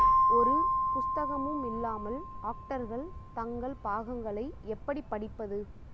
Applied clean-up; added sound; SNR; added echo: none; Keyboard (musical); -4 dB; none.